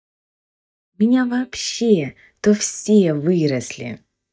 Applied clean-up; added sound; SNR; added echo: neural mask model DeepFilterNet 3.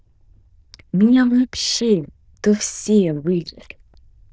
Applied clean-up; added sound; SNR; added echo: neural diffusion model UNIVERSE++.